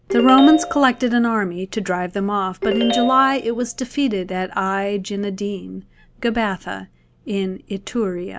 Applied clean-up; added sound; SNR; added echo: none; Ringtone; 5 dB; none.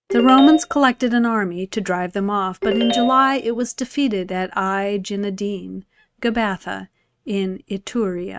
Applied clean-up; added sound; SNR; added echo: neural mask model RNNoise.